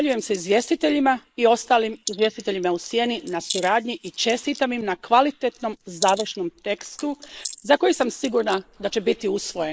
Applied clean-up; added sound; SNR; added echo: neural mask model Resemble Enhance denoiser.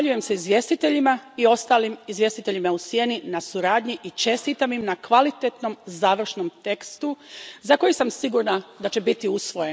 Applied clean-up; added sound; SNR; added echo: none; none; none; none.